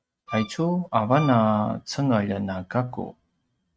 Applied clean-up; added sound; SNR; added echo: neural mask model RNNoise.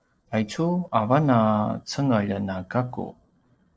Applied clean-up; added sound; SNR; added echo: neural separator model SepFormer DNS4.